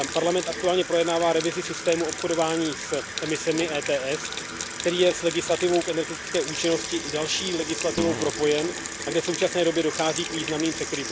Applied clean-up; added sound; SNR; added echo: none; Fart + Sink (filling or washing) / Water tap, faucet; 7 dB; none.